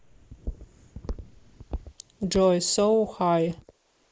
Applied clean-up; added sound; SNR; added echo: neural mask model Resemble Enhance denoiser.